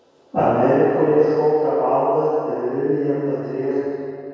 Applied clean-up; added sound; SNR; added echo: none; none; none; reverberation time 2.2 s.